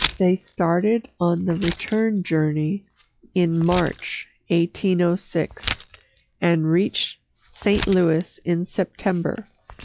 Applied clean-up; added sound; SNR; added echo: classical method log-MMSE.